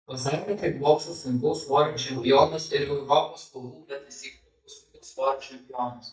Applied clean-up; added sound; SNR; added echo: neural mask model DeepFilterNet 3.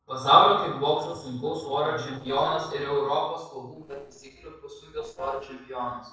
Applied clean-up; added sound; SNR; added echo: neural separator model SepFormer DNS4.